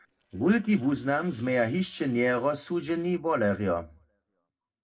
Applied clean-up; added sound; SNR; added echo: neural separator model SepFormer DNS4.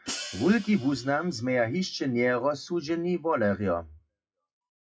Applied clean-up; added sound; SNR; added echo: classical method WPE with log-MMSE.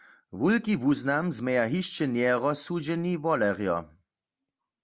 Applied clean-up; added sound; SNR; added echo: none; none; none; none.